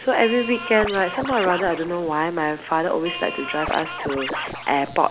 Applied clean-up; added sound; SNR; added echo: none; Scratching (performance technique); 8 dB; none.